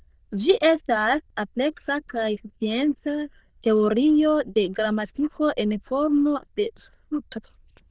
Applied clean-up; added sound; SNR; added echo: neural diffusion model UNIVERSE++.